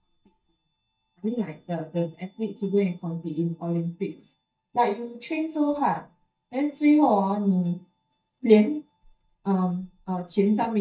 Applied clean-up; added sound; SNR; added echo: neural mask model DeepFilterNet 3.